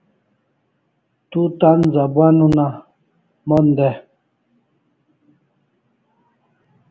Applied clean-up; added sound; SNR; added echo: none; none; none; none.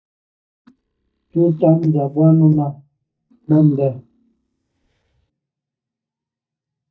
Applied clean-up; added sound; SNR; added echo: neural mask model DeepFilterNet 3.